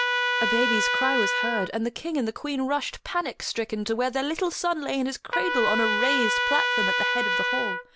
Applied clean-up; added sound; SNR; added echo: none; Trumpet; -1 dB; none.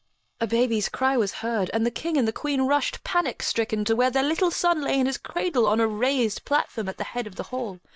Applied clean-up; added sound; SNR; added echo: neural mask model Resemble Enhance denoiser.